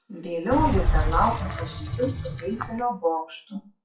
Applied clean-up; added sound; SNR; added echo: classical method WPE with log-MMSE.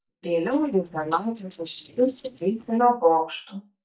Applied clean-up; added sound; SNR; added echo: neural mask model DeepFilterNet 3.